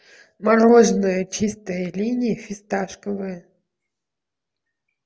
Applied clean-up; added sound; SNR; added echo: none; none; none; none.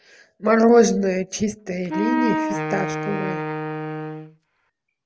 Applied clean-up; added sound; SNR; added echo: none; Wind instrument, woodwind instrument; 4 dB; none.